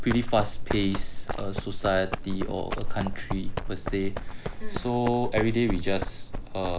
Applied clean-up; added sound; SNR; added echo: none; Run; 0 dB; none.